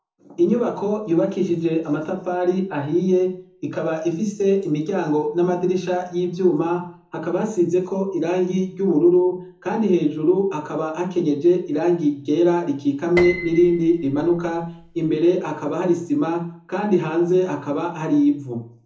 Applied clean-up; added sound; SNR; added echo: none; Piano; 13 dB; reverberation time 0.6 s.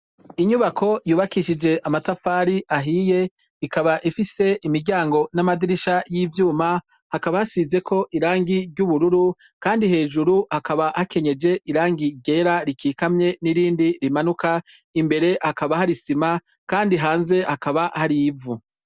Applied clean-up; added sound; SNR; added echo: none; none; none; none.